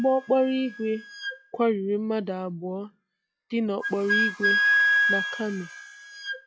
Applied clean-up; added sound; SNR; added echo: classical method log-MMSE.